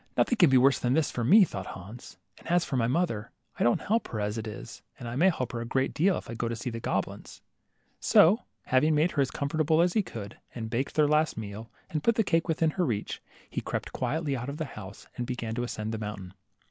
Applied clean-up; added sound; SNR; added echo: none; none; none; none.